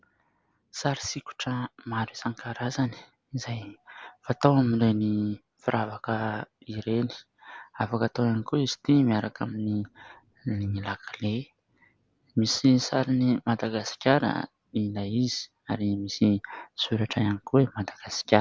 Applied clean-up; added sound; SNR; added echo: none; none; none; none.